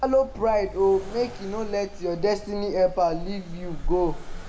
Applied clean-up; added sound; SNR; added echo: none; Accelerating, revving, vroom; 8 dB; reverberation time 0.6 s.